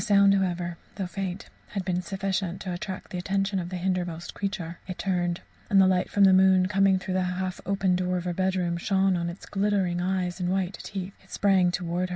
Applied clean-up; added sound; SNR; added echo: none; none; none; none.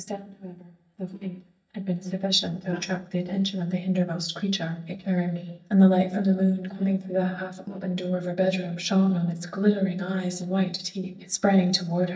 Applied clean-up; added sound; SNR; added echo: neural mask model DeepFilterNet 3.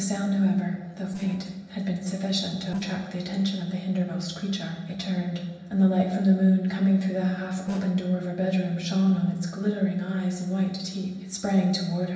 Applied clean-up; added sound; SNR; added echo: neural separator model SepFormer DNS4.